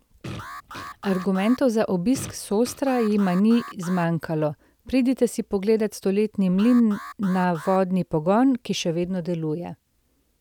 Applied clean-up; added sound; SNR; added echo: none; Fart + Alarm; 16 dB; none.